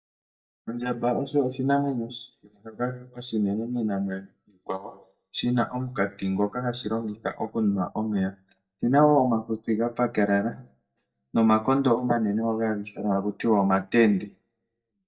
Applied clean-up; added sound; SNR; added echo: neural mask model DeepFilterNet 3.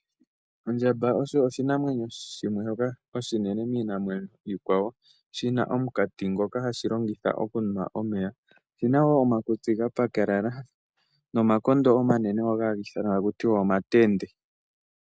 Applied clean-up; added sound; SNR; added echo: none; none; none; none.